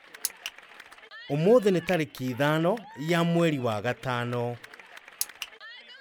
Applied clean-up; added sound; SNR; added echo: none; Cheering / Clapping + Finger snapping; 19 dB; none.